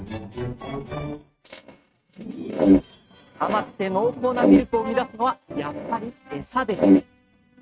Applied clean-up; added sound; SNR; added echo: neural mask model RNNoise.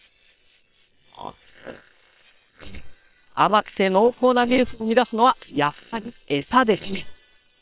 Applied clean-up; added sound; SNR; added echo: neural separator model SepFormer WHAM!.